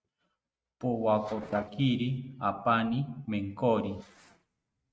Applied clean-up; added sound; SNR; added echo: neural mask model RNNoise.